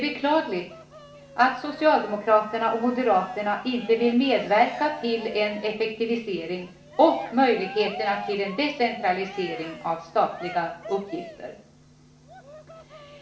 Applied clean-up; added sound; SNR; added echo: none; Cheering; 17 dB; reverberation time 0.5 s.